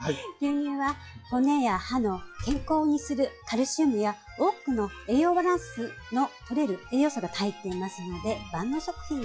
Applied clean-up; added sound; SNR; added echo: classical method log-MMSE.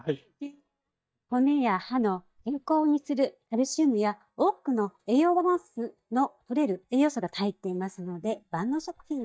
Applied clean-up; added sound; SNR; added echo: neural mask model DeepFilterNet 3.